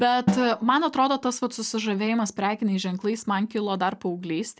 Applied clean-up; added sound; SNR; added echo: none; Snare drum; 9 dB; none.